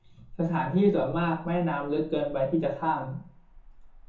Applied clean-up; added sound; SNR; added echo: none; Motor vehicle (road); 19 dB; reverberation time 0.6 s.